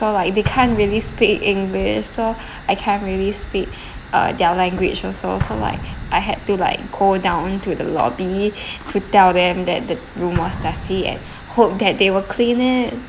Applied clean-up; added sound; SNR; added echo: none; Explosion; 14 dB; none.